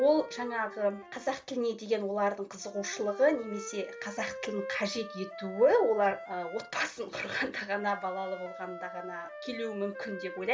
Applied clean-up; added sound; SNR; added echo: none; Wind instrument, woodwind instrument; 13 dB; reverberation time 0.2 s.